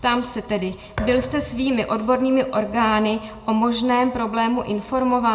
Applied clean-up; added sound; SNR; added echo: none; Thump, thud; 12 dB; reverberation time 0.3 s.